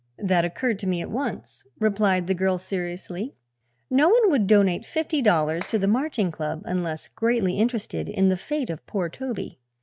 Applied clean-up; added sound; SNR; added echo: neural mask model RNNoise.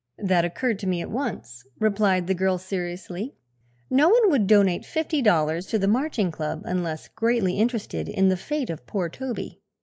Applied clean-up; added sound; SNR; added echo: neural mask model Resemble Enhance denoiser.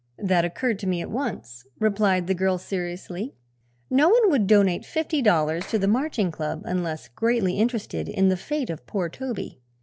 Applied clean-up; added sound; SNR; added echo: neural separator model SepFormer DNS4.